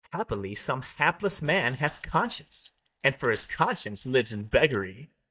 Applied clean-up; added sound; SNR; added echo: neural mask model DeepFilterNet 3.